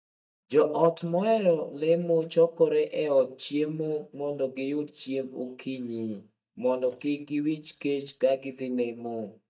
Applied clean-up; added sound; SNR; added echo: neural mask model DeepFilterNet 3.